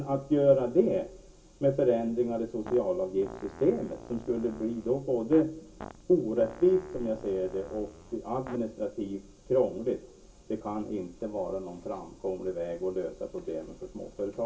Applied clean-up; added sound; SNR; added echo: none; Fart; 18 dB; reverberation time 0.2 s.